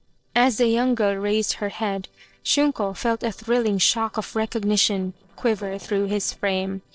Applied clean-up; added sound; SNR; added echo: neural separator model SepFormer DNS4.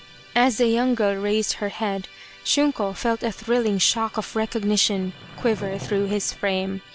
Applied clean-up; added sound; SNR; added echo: none; Musical instrument + Skateboard; 19 dB; none.